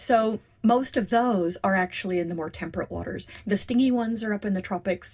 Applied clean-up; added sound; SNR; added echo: none; none; none; reverberation time 0.4 s.